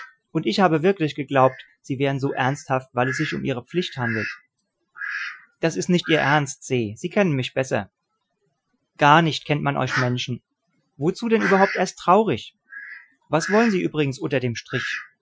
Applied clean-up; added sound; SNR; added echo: classical method Wiener filter.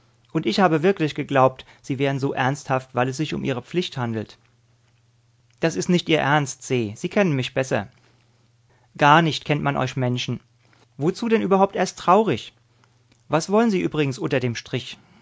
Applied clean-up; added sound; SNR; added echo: none; none; none; none.